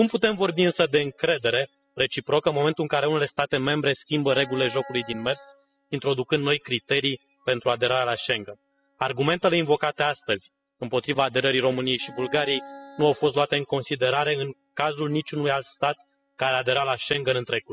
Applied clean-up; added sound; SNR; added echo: classical method spectral subtraction.